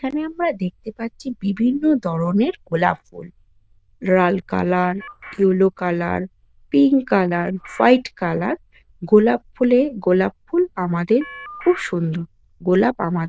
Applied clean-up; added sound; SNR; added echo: neural diffusion model UNIVERSE++.